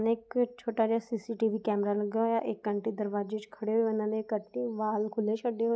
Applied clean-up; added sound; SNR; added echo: none; none; none; none.